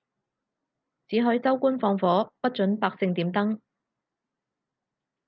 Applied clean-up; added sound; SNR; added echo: none; none; none; none.